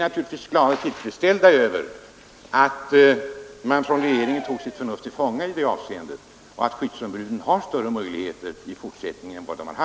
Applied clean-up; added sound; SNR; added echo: none; Cheering; 16 dB; none.